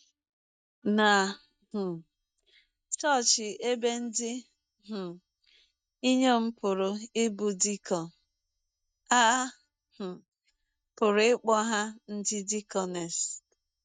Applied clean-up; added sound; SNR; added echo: neural mask model DeepFilterNet 3.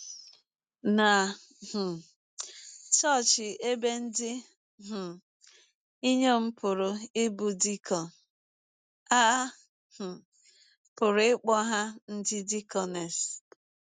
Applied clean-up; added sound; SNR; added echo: none; none; none; none.